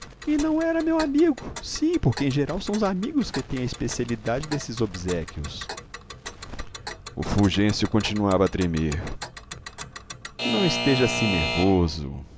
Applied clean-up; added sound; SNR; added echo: none; Alarm / Clock; 10 dB; none.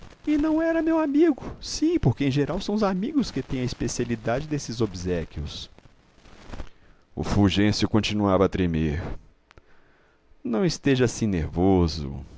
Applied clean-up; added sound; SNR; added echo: none; none; none; none.